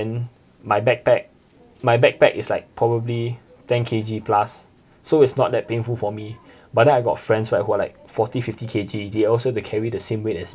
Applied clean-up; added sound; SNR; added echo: none; none; none; none.